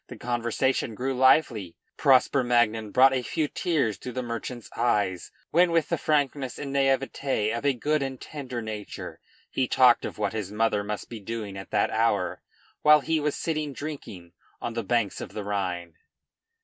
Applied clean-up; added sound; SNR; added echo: none; none; none; none.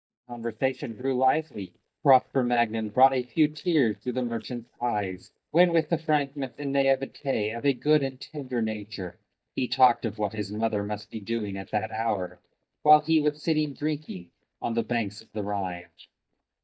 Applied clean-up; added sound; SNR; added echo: neural mask model DeepFilterNet 3.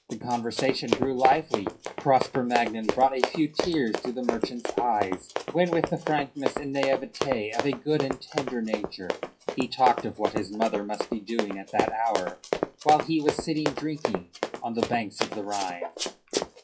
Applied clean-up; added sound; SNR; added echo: classical method WPE with log-MMSE.